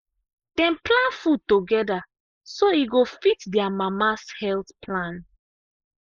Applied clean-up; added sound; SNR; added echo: neural mask model Resemble Enhance denoiser.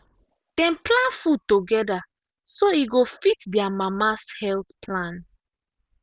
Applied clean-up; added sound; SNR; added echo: none; none; none; none.